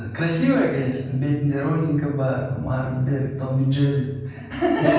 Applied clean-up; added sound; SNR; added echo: none; none; none; reverberation time 1.2 s.